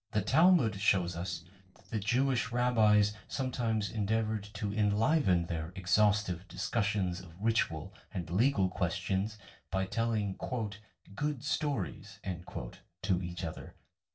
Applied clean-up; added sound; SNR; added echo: neural separator model SepFormer DNS4.